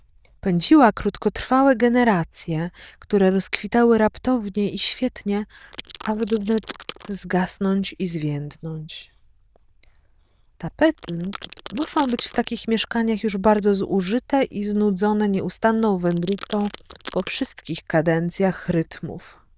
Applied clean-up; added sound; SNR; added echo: neural diffusion model UNIVERSE++.